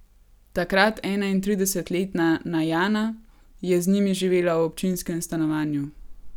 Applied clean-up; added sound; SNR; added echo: none; none; none; none.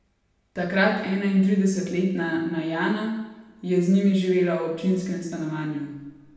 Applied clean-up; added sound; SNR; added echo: none; none; none; reverberation time 0.9 s.